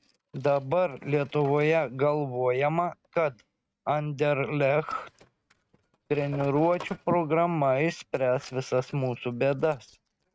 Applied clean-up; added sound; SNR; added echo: neural mask model RNNoise.